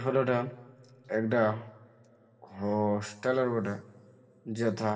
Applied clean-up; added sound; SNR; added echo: none; none; none; reverberation time 1.7 s.